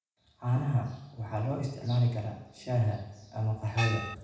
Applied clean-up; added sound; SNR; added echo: none; Gong; 3 dB; reverberation time 0.9 s.